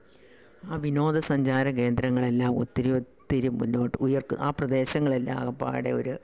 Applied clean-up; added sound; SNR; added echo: none; none; none; none.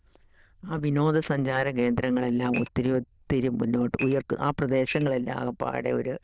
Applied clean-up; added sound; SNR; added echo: neural diffusion model UNIVERSE++.